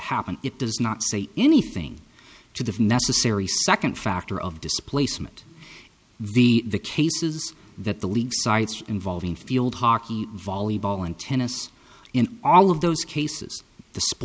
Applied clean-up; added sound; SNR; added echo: none; none; none; none.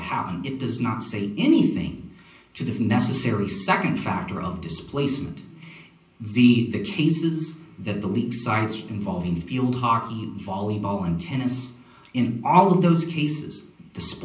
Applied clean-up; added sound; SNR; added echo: none; none; none; reverberation time 0.6 s.